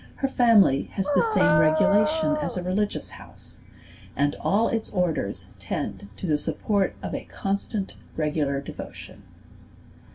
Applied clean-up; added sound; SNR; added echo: none; Dog; -1 dB; reverberation time 0.2 s.